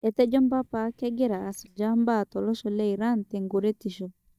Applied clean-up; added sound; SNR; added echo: neural mask model DeepFilterNet 3.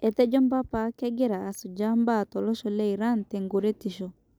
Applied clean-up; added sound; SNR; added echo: none; none; none; none.